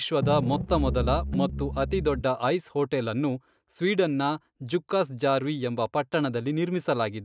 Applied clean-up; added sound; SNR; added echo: neural mask model RNNoise.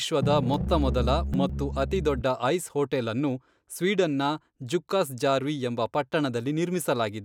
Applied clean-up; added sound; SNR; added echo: none; Piano; 1 dB; none.